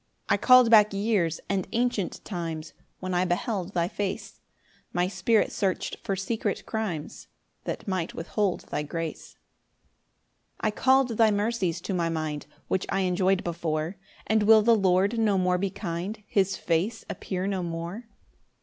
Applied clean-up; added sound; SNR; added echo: none; none; none; none.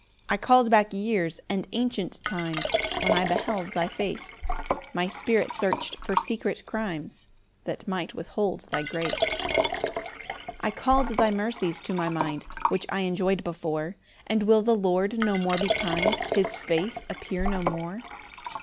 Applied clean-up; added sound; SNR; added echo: none; Liquid; 5 dB; none.